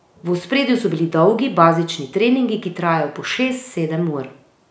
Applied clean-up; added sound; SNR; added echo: none; none; none; none.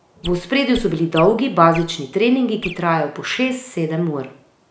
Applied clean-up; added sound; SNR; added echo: none; Chirp, tweet; 16 dB; none.